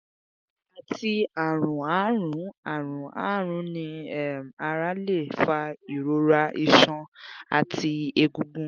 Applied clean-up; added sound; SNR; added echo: none; none; none; none.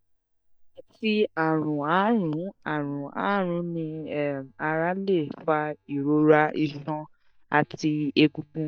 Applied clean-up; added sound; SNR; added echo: neural mask model DeepFilterNet 3.